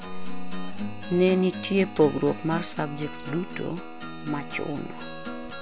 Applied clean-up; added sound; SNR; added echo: none; Acoustic guitar; 10 dB; none.